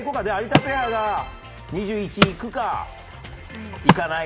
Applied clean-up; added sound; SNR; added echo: none; Wood; -1 dB; none.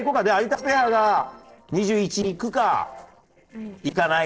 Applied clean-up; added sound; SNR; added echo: neural separator model SepFormer DNS4.